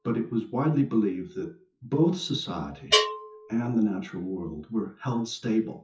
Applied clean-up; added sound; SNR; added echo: classical method WPE with log-MMSE.